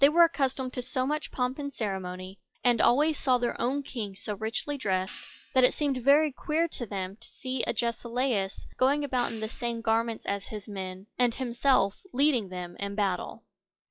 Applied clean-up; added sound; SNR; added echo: classical method log-MMSE.